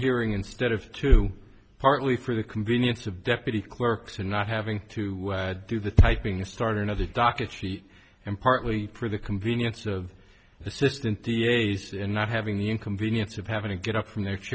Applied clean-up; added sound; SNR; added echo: none; none; none; none.